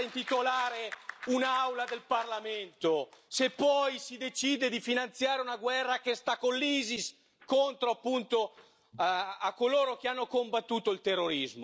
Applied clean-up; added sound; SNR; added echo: none; none; none; none.